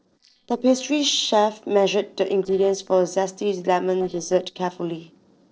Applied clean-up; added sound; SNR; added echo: neural separator model SepFormer DNS4.